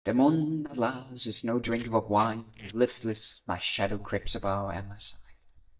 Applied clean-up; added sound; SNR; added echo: neural mask model DeepFilterNet 3.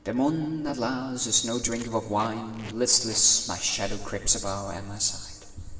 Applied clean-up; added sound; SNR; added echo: none; Packing tape, duct tape; 20 dB; reverberation time 2.0 s.